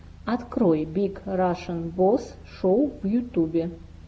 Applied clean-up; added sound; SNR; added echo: none; none; none; none.